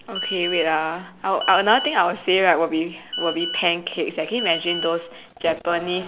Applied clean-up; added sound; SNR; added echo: none; Telephone; 9 dB; none.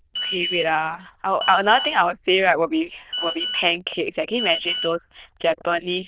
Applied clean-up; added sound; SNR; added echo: neural diffusion model UNIVERSE++.